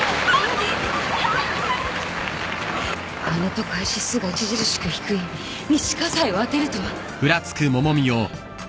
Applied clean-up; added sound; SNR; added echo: none; Organ; 13 dB; none.